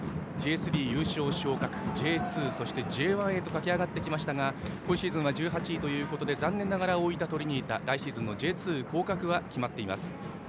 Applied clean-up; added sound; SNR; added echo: none; none; none; none.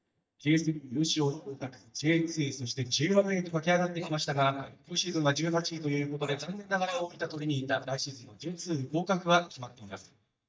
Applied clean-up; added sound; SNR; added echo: neural mask model DeepFilterNet 3.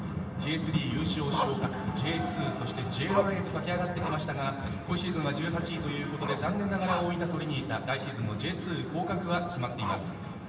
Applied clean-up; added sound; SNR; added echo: none; Growling; 9 dB; reverberation time 1.3 s.